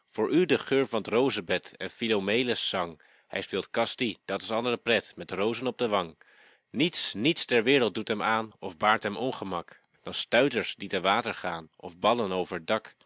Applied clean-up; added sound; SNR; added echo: none; none; none; none.